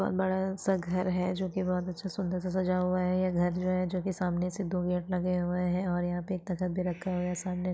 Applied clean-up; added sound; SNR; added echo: none; none; none; none.